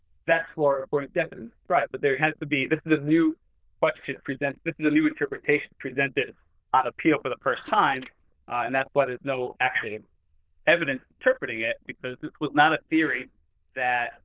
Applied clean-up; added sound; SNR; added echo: neural diffusion model UNIVERSE++.